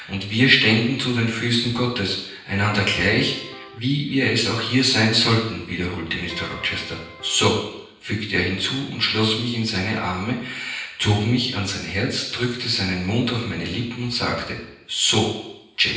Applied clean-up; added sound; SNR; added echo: none; Electric guitar; 16 dB; reverberation time 0.9 s.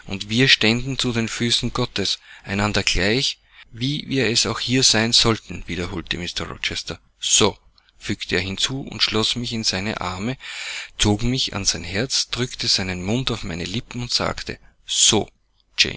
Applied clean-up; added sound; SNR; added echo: none; none; none; none.